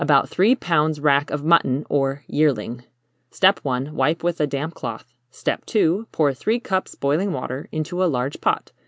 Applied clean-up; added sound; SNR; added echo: none; none; none; none.